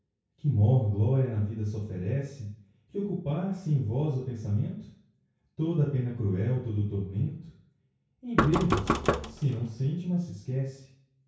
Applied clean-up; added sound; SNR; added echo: none; Knock; 1 dB; reverberation time 0.6 s.